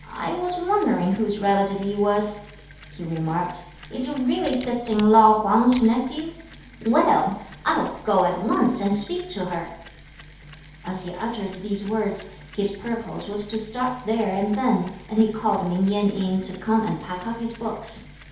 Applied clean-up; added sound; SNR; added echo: none; Mechanisms; 17 dB; reverberation time 0.8 s.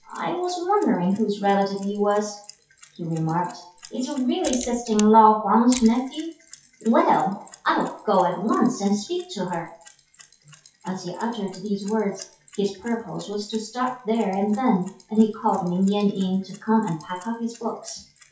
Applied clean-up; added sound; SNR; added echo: classical method WPE with log-MMSE.